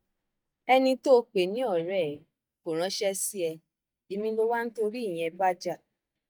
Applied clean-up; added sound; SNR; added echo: neural mask model DeepFilterNet 3.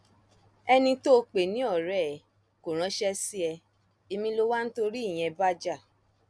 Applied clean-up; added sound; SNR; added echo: none; none; none; none.